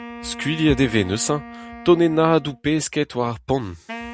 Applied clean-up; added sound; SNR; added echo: none; Wind instrument, woodwind instrument; 17 dB; none.